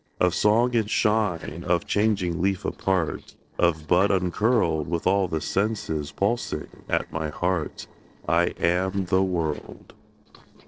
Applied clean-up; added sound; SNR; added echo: neural separator model SepFormer DNS4.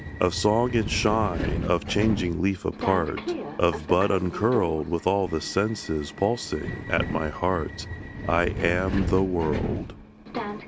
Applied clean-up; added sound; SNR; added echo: none; Subway, metro, underground; 7 dB; none.